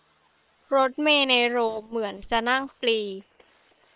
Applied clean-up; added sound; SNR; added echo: neural separator model SepFormer WHAM!.